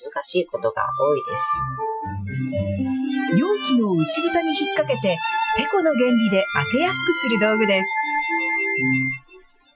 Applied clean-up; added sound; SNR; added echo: classical method Wiener filter.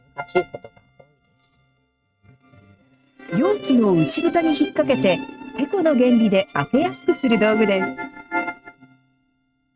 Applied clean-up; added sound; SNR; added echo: neural mask model RNNoise.